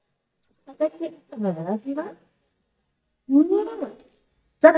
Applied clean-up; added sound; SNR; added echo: neural mask model DeepFilterNet 3.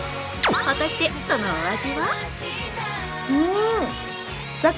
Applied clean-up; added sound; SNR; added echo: none; none; none; none.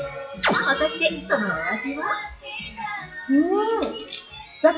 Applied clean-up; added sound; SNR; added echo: classical method WPE with log-MMSE.